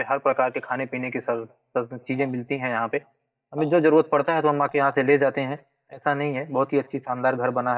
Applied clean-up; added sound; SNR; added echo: neural mask model DeepFilterNet 3.